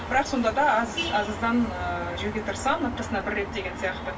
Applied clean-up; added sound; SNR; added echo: none; Wind; 14 dB; reverberation time 0.2 s.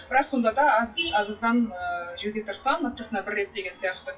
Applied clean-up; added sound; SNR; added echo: classical method WPE with log-MMSE.